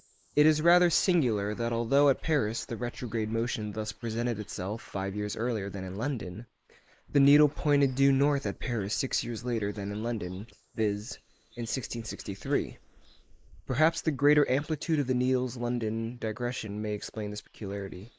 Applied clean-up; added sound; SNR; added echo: neural mask model Resemble Enhance denoiser.